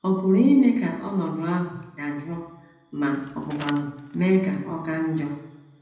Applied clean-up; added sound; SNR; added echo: none; Bicycle; 20 dB; reverberation time 0.8 s.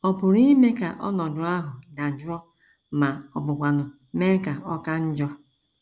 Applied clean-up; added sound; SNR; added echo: none; none; none; none.